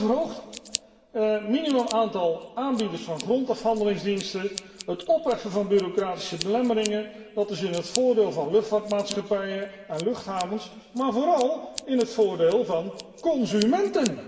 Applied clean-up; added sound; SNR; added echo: none; Scissors; 17 dB; reverberation time 1.8 s.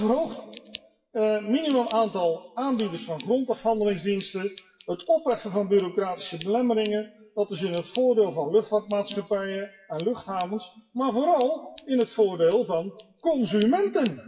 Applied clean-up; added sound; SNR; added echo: classical method WPE with log-MMSE.